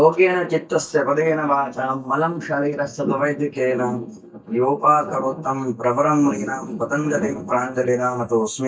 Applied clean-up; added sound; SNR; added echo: neural mask model DeepFilterNet 3.